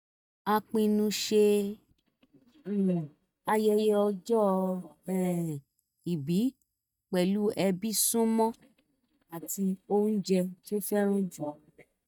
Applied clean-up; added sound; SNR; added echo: neural mask model DeepFilterNet 3.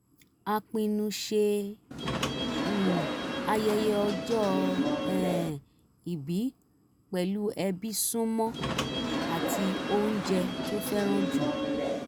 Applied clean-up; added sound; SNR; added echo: none; Subway, metro, underground / Sliding door; 0 dB; none.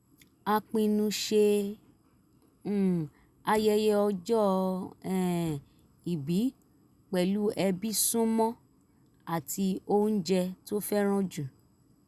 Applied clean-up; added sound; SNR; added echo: none; none; none; none.